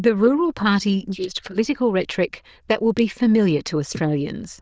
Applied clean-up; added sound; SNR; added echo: neural diffusion model UNIVERSE++.